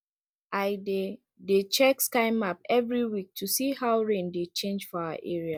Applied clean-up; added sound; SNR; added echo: none; none; none; none.